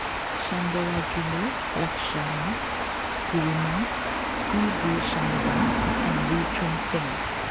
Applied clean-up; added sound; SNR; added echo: none; Water; -3 dB; none.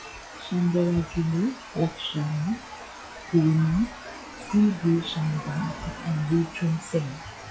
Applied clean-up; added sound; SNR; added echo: classical method log-MMSE.